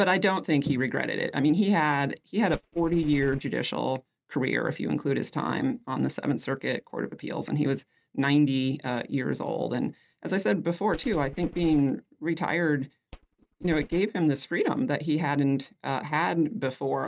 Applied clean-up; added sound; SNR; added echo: neural mask model RNNoise.